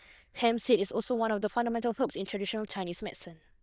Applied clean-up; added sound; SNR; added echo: neural diffusion model UNIVERSE++.